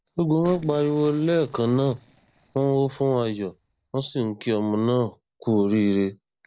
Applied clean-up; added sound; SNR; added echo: neural separator model SepFormer DNS4.